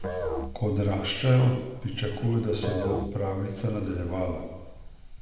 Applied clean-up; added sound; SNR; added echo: none; Musical instrument; 10 dB; reverberation time 1.1 s.